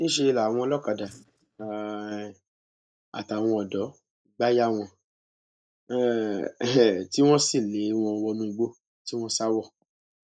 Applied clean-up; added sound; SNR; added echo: neural mask model DeepFilterNet 3.